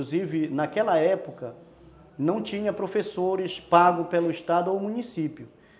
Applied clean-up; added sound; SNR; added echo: none; none; none; none.